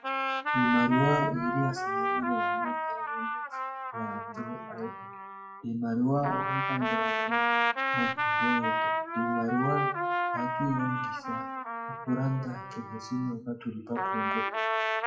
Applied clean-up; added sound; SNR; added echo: classical method WPE with log-MMSE.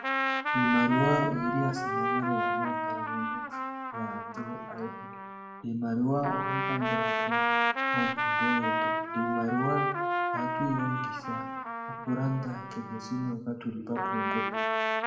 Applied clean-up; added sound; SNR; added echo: none; Trumpet; -2 dB; reverberation time 0.8 s.